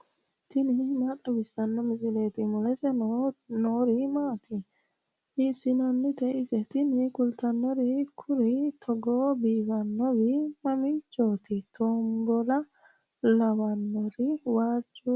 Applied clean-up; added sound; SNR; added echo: none; none; none; none.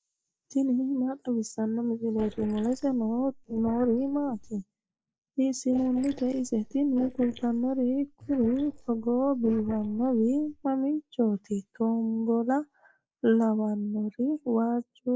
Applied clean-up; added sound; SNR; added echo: neural mask model Resemble Enhance denoiser.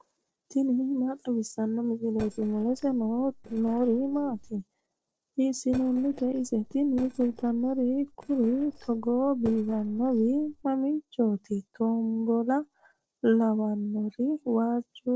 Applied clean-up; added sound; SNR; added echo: neural separator model SepFormer DNS4.